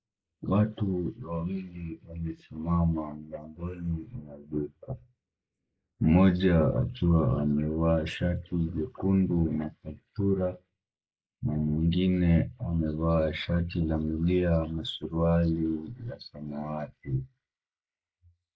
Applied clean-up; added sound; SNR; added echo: neural mask model Resemble Enhance denoiser.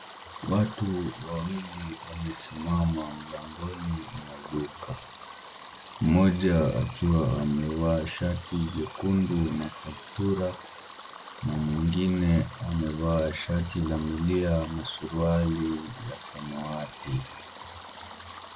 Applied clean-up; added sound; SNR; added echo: none; Stream; 13 dB; none.